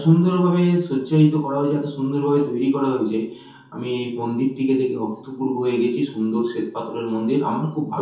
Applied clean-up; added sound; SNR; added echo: none; none; none; reverberation time 0.6 s.